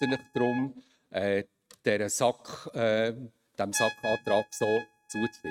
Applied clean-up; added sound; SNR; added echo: neural mask model RNNoise.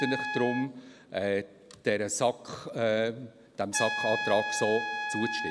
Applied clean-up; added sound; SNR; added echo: none; Trumpet; 5 dB; none.